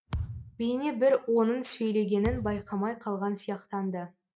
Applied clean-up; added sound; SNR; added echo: neural mask model RNNoise.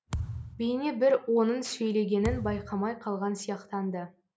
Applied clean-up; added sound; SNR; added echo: none; Thump, thud; 10 dB; none.